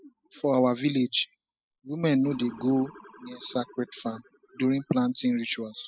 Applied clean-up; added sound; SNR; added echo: classical method spectral subtraction.